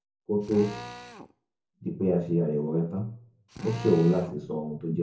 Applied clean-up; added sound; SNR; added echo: none; Drill; 15 dB; reverberation time 0.6 s.